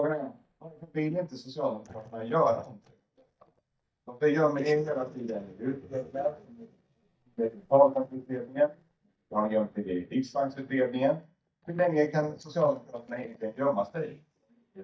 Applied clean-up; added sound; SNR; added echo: neural mask model DeepFilterNet 3.